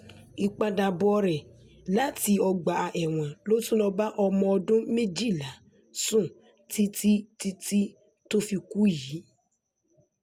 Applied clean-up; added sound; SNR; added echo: none; none; none; none.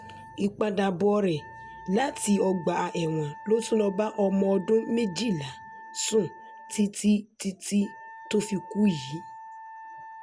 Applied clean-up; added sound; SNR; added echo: none; Wind instrument, woodwind instrument; 17 dB; none.